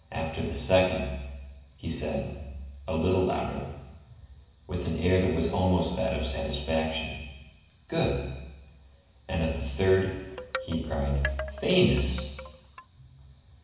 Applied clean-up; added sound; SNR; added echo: none; Wind chime; 11 dB; reverberation time 1.1 s.